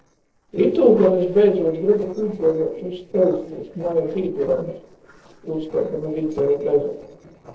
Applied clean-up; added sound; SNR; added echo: neural separator model SepFormer DNS4.